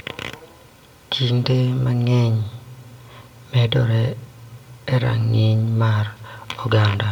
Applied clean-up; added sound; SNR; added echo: none; none; none; reverberation time 0.6 s.